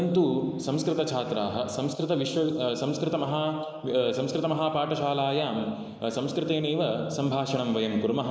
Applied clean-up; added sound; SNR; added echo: neural mask model Resemble Enhance denoiser.